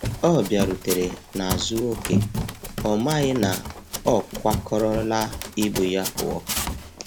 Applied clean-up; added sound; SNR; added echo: none; Run; 5 dB; none.